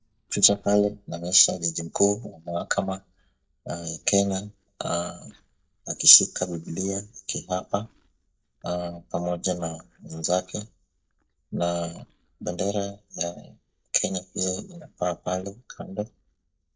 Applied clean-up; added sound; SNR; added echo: neural mask model DeepFilterNet 3.